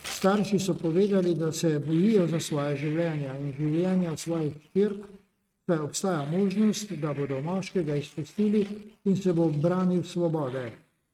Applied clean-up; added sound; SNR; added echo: neural mask model RNNoise.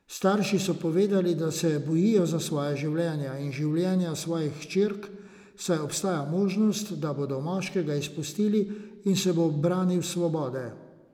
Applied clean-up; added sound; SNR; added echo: none; none; none; none.